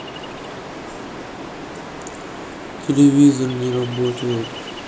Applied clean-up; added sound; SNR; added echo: none; Ocean; 11 dB; none.